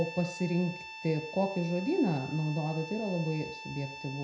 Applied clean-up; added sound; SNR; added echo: none; Harmonica; 12 dB; reverberation time 0.5 s.